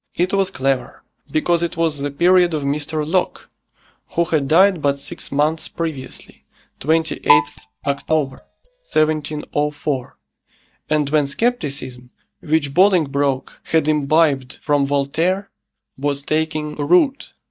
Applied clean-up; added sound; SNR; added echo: neural mask model DeepFilterNet 3.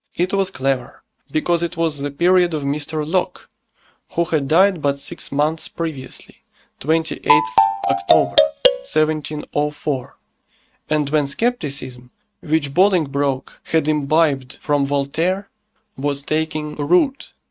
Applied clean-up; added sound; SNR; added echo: neural mask model RNNoise.